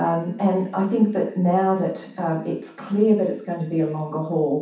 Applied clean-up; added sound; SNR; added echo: none; none; none; reverberation time 0.7 s.